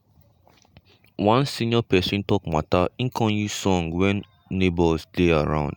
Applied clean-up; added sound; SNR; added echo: none; none; none; none.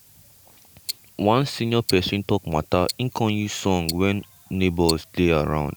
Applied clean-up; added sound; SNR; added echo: none; Tick-tock; 15 dB; none.